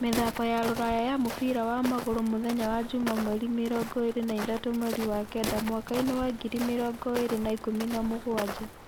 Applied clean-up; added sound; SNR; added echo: none; Walk, footsteps; 9 dB; none.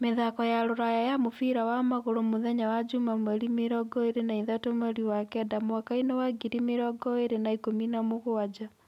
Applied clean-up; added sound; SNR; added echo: none; none; none; none.